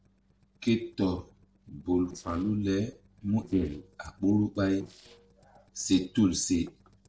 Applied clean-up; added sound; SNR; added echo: neural separator model SepFormer DNS4.